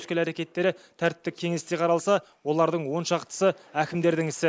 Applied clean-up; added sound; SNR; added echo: neural mask model Resemble Enhance denoiser.